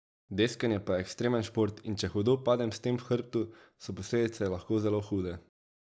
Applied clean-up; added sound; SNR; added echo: none; none; none; none.